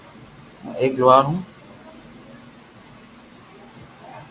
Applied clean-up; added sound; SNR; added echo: none; none; none; none.